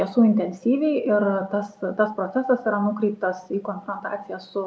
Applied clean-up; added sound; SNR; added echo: none; none; none; none.